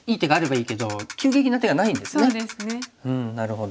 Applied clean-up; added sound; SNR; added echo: none; Ratchet, pawl; 15 dB; none.